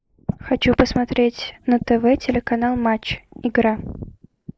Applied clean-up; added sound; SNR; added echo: neural mask model Resemble Enhance denoiser.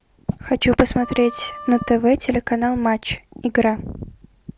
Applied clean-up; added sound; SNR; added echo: none; Wind instrument, woodwind instrument; 17 dB; none.